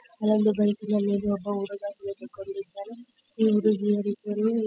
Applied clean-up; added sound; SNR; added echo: classical method spectral subtraction.